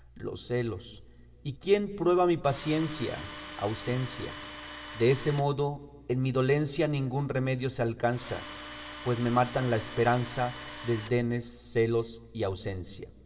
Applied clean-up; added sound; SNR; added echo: none; Tools; 13 dB; reverberation time 2.5 s.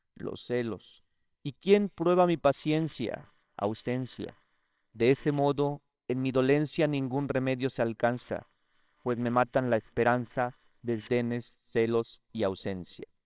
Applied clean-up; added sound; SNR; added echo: neural separator model SepFormer WHAMR!.